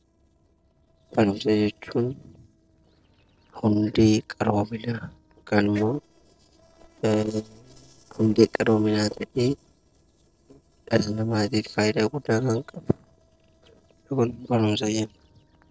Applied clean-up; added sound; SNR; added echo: neural separator model SepFormer DNS4.